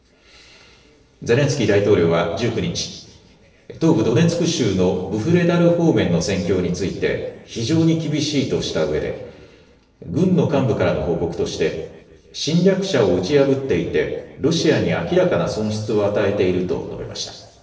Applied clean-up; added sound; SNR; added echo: none; none; none; reverberation time 1.0 s.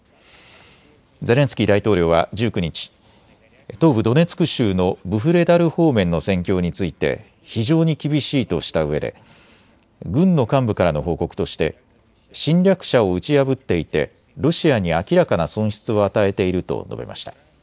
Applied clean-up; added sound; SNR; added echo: none; none; none; none.